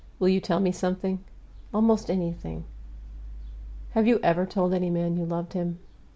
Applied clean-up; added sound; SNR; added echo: none; none; none; none.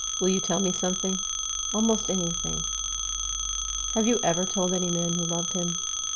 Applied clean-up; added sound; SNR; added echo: none; Telephone; 1 dB; none.